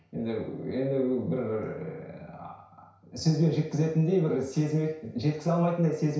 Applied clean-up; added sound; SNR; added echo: none; none; none; reverberation time 0.6 s.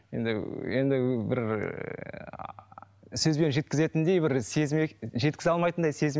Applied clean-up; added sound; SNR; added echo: none; none; none; none.